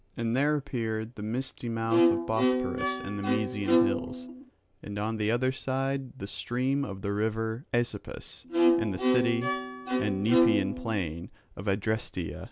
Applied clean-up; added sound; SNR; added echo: none; Bowed string instrument; -3 dB; none.